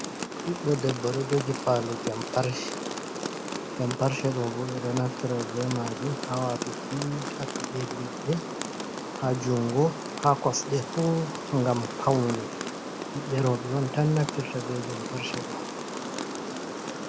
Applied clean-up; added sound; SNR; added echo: none; Rain; 5 dB; none.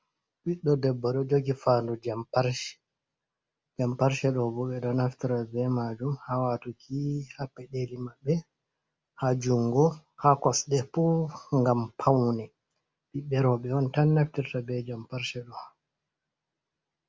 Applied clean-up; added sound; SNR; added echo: none; none; none; none.